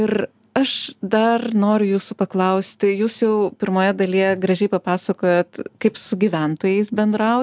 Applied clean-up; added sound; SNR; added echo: none; none; none; none.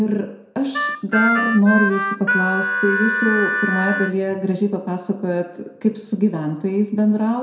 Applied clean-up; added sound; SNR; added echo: none; Harmonica; 1 dB; reverberation time 0.6 s.